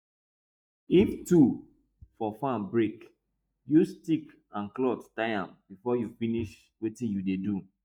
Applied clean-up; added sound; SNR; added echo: neural mask model DeepFilterNet 3.